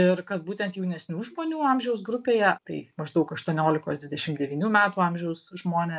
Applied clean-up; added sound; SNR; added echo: none; none; none; none.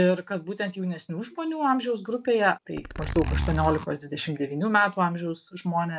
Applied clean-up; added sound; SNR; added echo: none; Zipper (clothing); 4 dB; none.